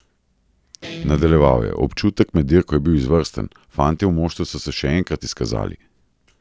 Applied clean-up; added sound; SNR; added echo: none; Guitar; 15 dB; none.